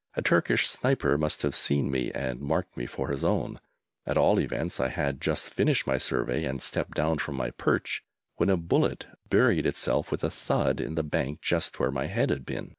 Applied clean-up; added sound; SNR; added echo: none; none; none; none.